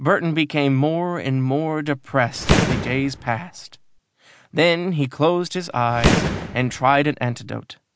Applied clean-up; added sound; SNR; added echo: none; Fireworks; 3 dB; none.